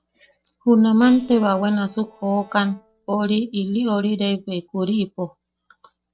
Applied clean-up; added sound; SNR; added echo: neural separator model SepFormer DNS4.